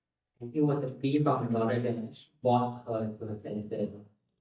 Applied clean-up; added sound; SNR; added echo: neural mask model DeepFilterNet 3.